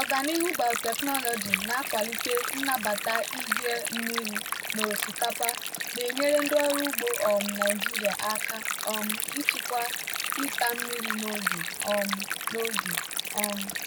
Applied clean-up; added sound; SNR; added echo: none; Stream; 0 dB; none.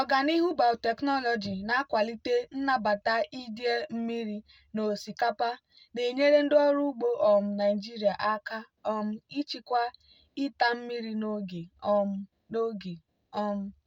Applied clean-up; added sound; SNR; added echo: none; none; none; none.